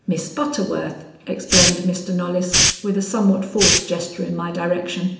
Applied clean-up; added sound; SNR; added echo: none; Hiss; -1 dB; reverberation time 0.8 s.